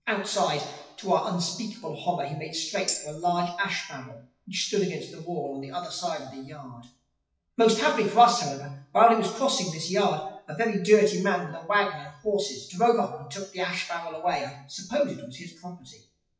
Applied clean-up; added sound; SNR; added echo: classical method WPE with log-MMSE.